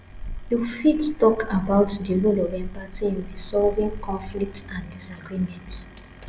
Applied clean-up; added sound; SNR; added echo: none; Keys jangling; 12 dB; none.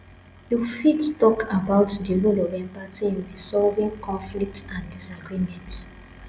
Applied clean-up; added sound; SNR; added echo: none; none; none; none.